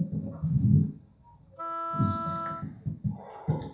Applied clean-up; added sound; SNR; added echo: none; Wind instrument, woodwind instrument; 7 dB; reverberation time 0.7 s.